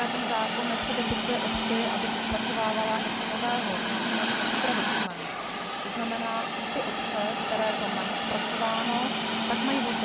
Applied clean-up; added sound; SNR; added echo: none; Hiss; -4 dB; none.